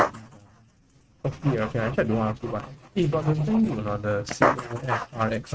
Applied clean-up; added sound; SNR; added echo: neural mask model RNNoise.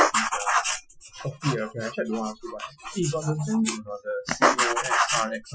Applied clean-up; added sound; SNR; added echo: classical method Wiener filter.